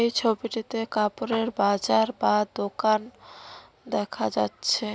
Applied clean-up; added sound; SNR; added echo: none; none; none; none.